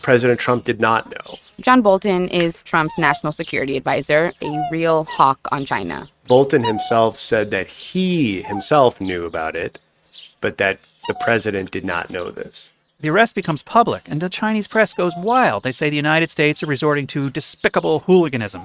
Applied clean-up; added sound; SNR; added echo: neural mask model RNNoise.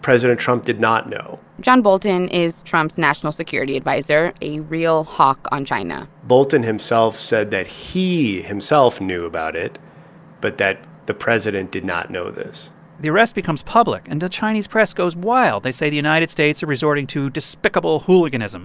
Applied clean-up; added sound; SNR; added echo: none; none; none; none.